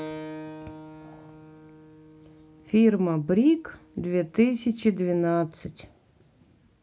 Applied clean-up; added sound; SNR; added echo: none; Keyboard (musical); 18 dB; none.